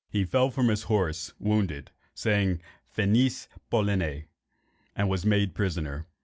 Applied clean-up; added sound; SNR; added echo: none; none; none; none.